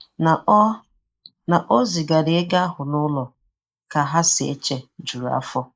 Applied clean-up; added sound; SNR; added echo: neural mask model Resemble Enhance denoiser.